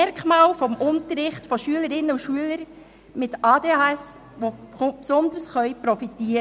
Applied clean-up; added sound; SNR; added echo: none; none; none; none.